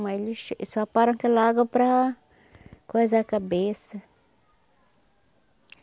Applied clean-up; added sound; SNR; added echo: none; none; none; none.